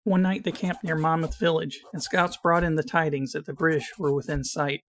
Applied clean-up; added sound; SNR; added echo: classical method Wiener filter.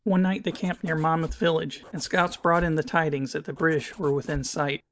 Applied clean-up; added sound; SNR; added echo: neural mask model Resemble Enhance denoiser.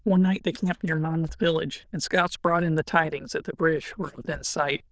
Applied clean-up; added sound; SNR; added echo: neural diffusion model UNIVERSE++.